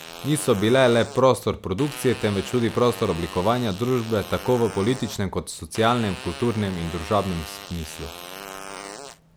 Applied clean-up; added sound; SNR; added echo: none; Fart; 15 dB; none.